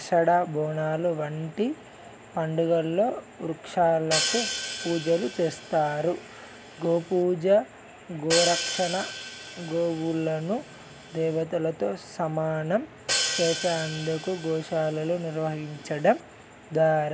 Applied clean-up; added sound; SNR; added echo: none; Hi-hat; 6 dB; none.